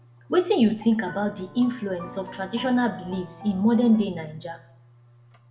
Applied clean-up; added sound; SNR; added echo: none; Piano; 17 dB; reverberation time 0.5 s.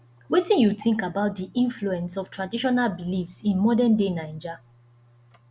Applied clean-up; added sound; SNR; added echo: none; none; none; none.